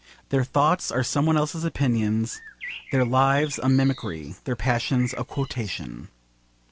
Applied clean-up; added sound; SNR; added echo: none; Bird; 18 dB; none.